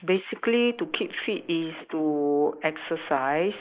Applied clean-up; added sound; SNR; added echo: neural mask model Resemble Enhance denoiser.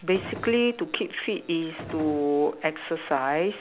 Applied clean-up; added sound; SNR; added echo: none; Gunshot, gunfire; 12 dB; none.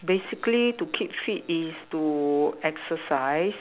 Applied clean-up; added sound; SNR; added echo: none; none; none; none.